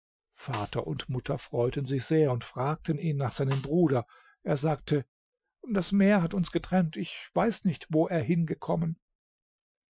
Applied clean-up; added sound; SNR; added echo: classical method Wiener filter.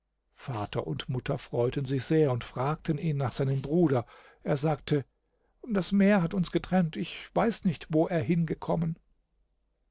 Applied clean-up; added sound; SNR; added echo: neural separator model SepFormer DNS4.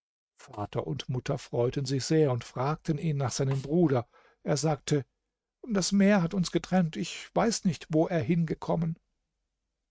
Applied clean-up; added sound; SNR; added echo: neural mask model RNNoise.